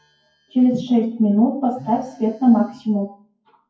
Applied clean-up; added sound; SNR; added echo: classical method WPE with log-MMSE.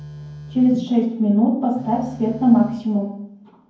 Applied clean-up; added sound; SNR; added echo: none; Telephone; 19 dB; reverberation time 0.9 s.